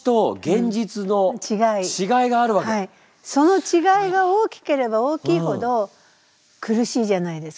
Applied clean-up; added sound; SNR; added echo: none; none; none; none.